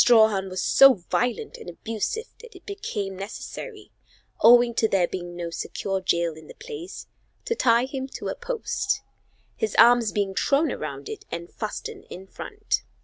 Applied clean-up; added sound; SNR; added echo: none; none; none; none.